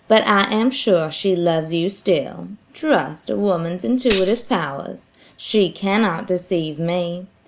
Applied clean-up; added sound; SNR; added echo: none; Tambourine; 9 dB; none.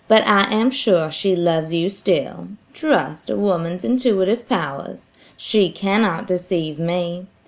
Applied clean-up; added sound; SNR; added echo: none; none; none; none.